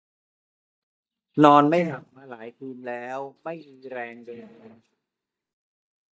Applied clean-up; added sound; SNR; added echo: neural mask model DeepFilterNet 3.